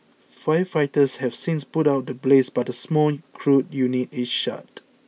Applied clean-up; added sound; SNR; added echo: none; none; none; none.